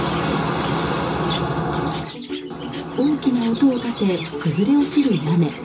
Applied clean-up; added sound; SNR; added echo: none; Chirp, tweet; 14 dB; reverberation time 0.2 s.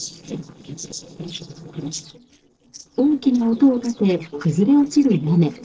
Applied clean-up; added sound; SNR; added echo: neural separator model SepFormer DNS4.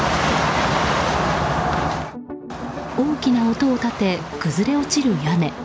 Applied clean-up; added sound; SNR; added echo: none; none; none; none.